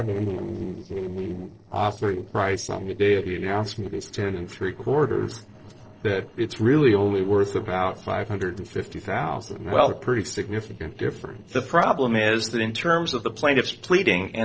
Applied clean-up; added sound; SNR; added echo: neural separator model SepFormer DNS4.